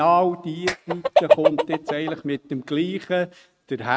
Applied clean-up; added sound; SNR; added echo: neural mask model RNNoise.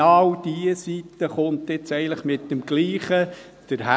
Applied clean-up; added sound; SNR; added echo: none; none; none; none.